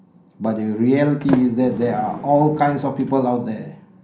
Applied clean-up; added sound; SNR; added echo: none; Sliding door; 12 dB; reverberation time 0.6 s.